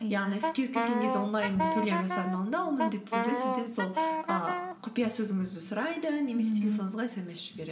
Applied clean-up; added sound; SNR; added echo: none; Wind instrument, woodwind instrument; 1 dB; reverberation time 1.8 s.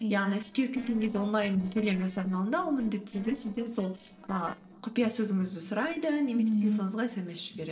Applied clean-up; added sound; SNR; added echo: neural separator model SepFormer DNS4.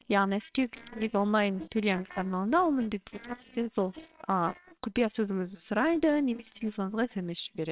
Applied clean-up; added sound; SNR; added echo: neural separator model SepFormer WHAMR!.